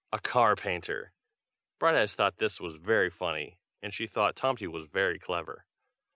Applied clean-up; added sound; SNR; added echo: none; none; none; none.